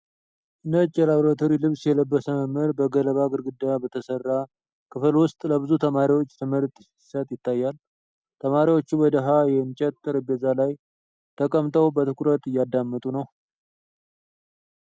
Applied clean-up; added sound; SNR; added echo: none; none; none; none.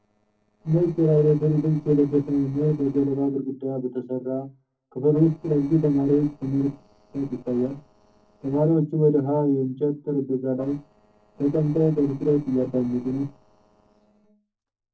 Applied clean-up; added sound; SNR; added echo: neural separator model SepFormer DNS4.